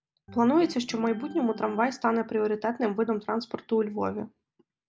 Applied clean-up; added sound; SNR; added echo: none; Organ; 19 dB; none.